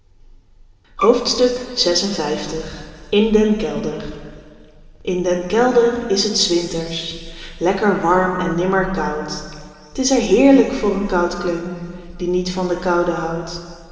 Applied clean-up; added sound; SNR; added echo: none; Bowed string instrument; 9 dB; reverberation time 2.3 s.